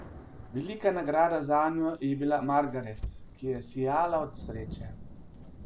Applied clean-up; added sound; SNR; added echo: none; Thunder + Engine / Car; 14 dB; none.